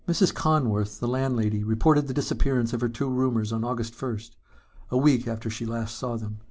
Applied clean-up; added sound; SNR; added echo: none; none; none; none.